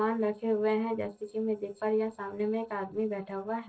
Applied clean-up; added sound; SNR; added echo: neural separator model SepFormer DNS4.